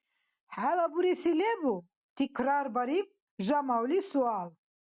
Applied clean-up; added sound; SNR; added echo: none; none; none; none.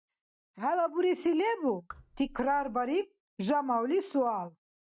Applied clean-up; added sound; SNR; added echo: neural mask model DeepFilterNet 3.